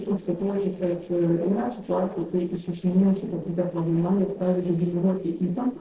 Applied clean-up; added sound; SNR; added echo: neural separator model SepFormer DNS4.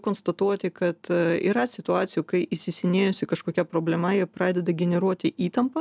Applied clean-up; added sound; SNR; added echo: none; none; none; none.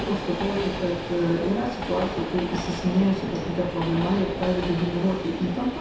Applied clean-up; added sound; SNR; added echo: none; Train; 6 dB; reverberation time 0.7 s.